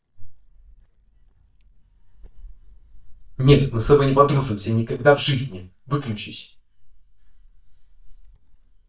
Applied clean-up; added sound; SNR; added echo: neural mask model DeepFilterNet 3.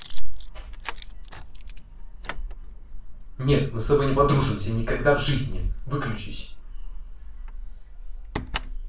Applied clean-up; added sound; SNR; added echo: none; Keys jangling; 13 dB; reverberation time 0.3 s.